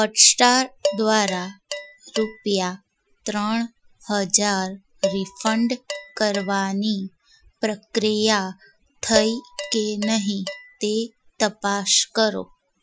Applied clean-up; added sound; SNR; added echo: classical method Wiener filter.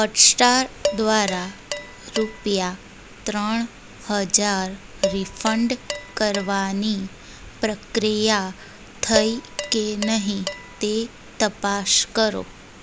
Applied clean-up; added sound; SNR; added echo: none; Dishes, pots, and pans; 10 dB; none.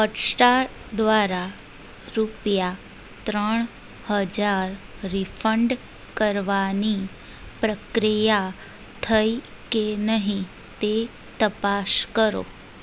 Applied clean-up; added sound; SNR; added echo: none; none; none; none.